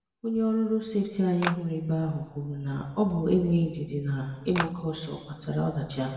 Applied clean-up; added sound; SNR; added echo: none; Clapping; 4 dB; reverberation time 1.3 s.